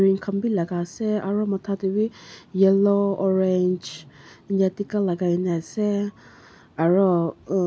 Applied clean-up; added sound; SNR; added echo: none; none; none; none.